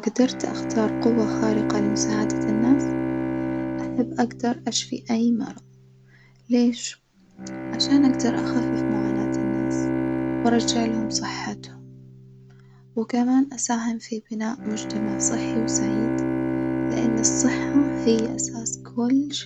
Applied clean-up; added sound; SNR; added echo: none; Bowed string instrument; 2 dB; none.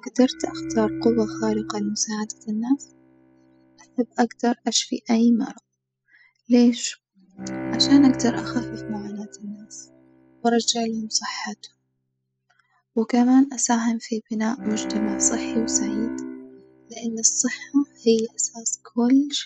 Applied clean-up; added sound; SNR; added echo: classical method spectral subtraction.